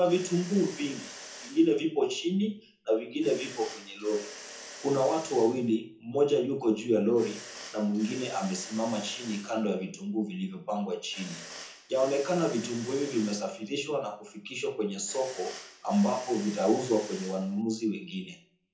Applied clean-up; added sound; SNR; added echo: none; Mechanisms; 17 dB; reverberation time 0.5 s.